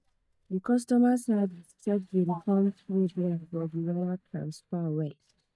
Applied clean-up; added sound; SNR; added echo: neural mask model DeepFilterNet 3.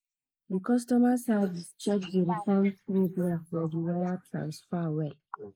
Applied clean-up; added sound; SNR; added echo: neural mask model Resemble Enhance denoiser.